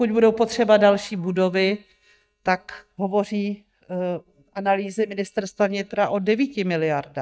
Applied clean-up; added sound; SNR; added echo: neural mask model DeepFilterNet 3.